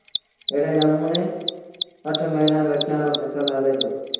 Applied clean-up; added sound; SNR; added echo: none; Mechanisms; 7 dB; reverberation time 1.1 s.